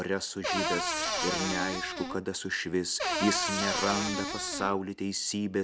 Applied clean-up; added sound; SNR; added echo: none; Cupboard open or close / Door; 0 dB; none.